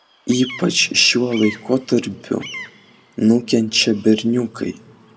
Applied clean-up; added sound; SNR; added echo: none; Bird vocalization, bird call, bird song; 19 dB; reverberation time 0.3 s.